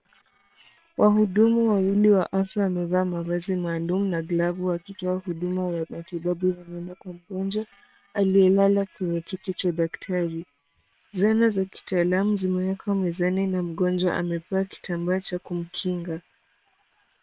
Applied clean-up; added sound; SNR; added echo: neural separator model SepFormer WHAM!.